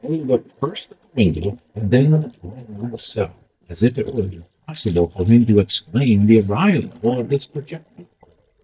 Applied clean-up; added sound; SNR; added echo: neural mask model DeepFilterNet 3.